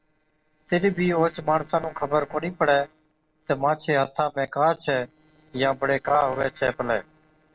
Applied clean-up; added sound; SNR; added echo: neural separator model SepFormer DNS4.